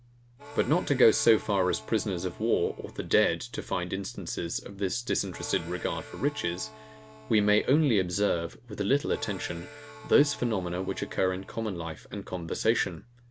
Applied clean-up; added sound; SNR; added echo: none; Harmonica; 19 dB; none.